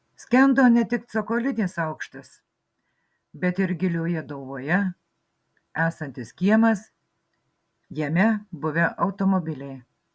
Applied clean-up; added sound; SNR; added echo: none; none; none; none.